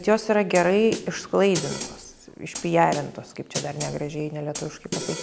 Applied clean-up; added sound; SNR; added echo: none; Snare drum; 12 dB; none.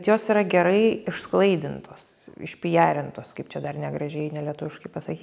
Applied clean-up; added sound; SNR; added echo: none; none; none; none.